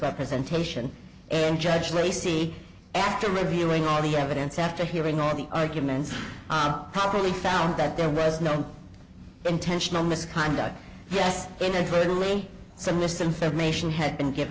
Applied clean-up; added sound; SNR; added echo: none; none; none; none.